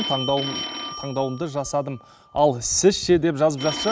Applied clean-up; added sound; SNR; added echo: none; Telephone; 11 dB; none.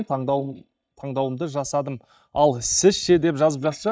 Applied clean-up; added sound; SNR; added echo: neural mask model DeepFilterNet 3.